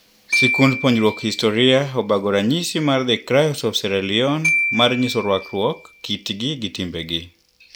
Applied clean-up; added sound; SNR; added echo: none; Glockenspiel; 7 dB; none.